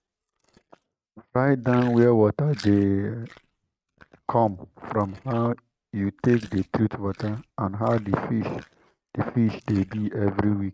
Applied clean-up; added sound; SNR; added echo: neural mask model RNNoise.